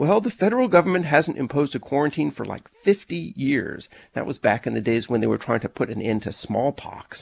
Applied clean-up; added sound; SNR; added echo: none; none; none; none.